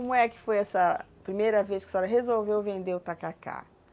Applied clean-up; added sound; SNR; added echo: none; none; none; none.